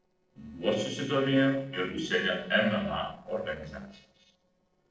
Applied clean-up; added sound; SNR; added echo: neural separator model SepFormer DNS4.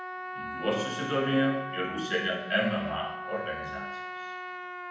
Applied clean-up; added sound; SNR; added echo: none; Trumpet; 6 dB; reverberation time 0.9 s.